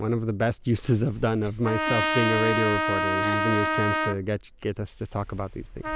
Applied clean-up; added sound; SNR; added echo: none; Trumpet; 2 dB; none.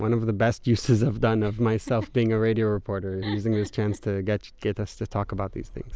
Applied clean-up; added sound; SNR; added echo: none; none; none; none.